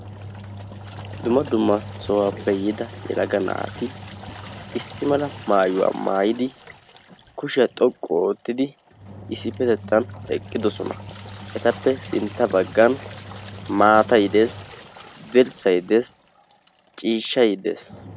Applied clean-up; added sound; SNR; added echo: none; Engine; 15 dB; none.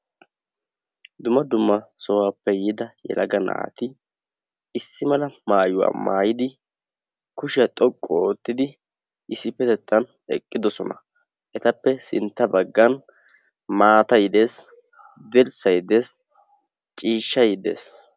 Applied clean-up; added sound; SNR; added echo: none; none; none; none.